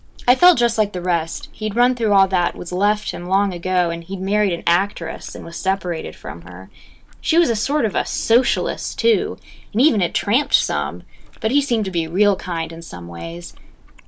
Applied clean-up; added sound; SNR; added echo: none; Chewing, mastication; 18 dB; none.